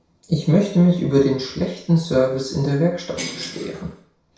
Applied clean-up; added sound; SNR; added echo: none; Bell; 13 dB; reverberation time 0.6 s.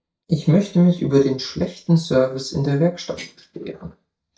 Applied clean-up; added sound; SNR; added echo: neural mask model DeepFilterNet 3.